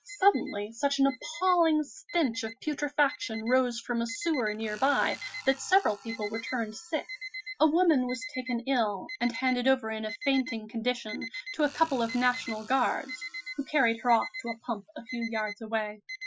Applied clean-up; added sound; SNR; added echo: classical method Wiener filter.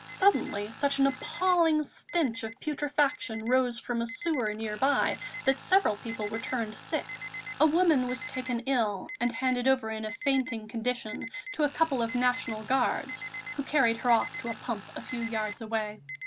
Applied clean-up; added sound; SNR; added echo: none; Alarm + Tools; 13 dB; none.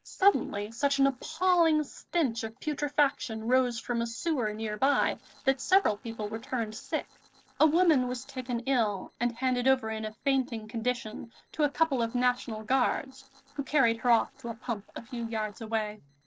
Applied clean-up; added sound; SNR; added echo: neural separator model SepFormer DNS4.